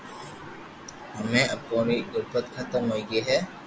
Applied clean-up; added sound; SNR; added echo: none; none; none; none.